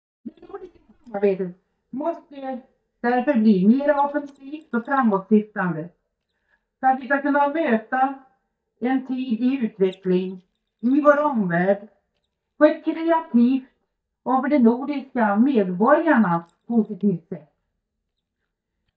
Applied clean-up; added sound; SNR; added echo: neural mask model DeepFilterNet 3.